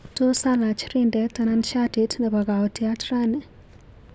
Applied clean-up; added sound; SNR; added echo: none; none; none; none.